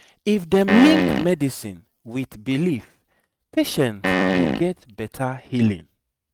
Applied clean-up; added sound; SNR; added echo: neural mask model RNNoise.